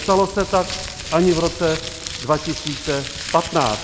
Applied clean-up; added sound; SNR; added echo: none; Crumpling, crinkling; 9 dB; none.